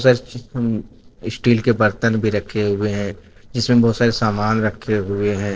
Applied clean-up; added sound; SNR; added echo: neural separator model SepFormer DNS4.